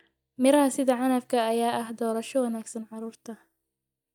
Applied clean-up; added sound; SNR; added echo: neural mask model DeepFilterNet 3.